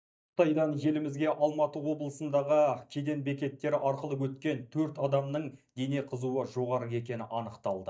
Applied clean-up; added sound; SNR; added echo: neural mask model DeepFilterNet 3.